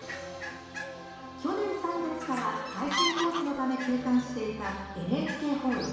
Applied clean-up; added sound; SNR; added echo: none; Fowl; 6 dB; reverberation time 1.1 s.